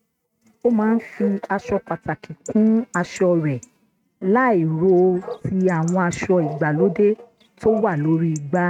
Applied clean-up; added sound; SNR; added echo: neural mask model RNNoise.